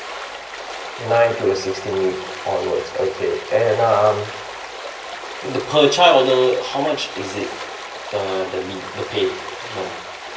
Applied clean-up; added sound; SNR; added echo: none; Stream; 11 dB; reverberation time 0.9 s.